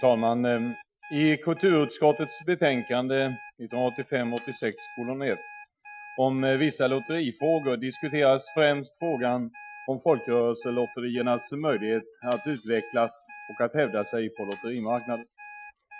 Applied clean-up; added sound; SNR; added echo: classical method Wiener filter.